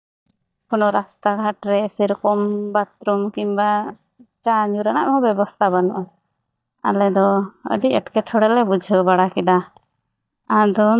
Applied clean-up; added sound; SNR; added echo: neural mask model DeepFilterNet 3.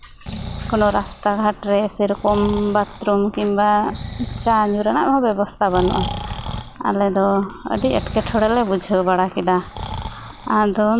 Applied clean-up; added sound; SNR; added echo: none; Breathing; 12 dB; none.